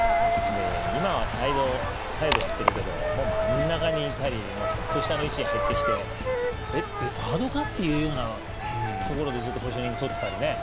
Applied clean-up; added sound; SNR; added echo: none; Coin (dropping); 0 dB; none.